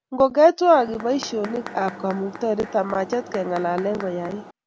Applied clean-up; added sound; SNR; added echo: none; Mechanisms; 15 dB; none.